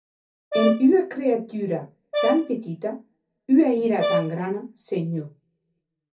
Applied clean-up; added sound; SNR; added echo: none; Brass instrument; 5 dB; reverberation time 0.3 s.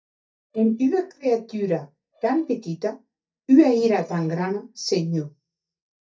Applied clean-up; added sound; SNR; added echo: neural mask model DeepFilterNet 3.